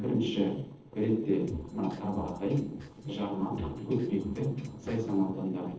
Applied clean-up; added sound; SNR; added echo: neural separator model SepFormer DNS4.